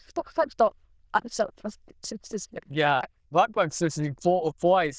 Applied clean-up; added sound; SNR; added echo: neural diffusion model UNIVERSE++.